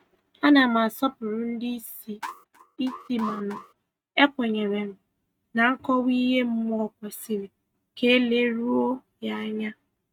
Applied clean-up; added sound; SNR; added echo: neural mask model RNNoise.